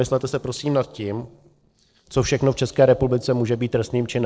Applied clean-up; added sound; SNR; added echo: neural separator model SepFormer DNS4.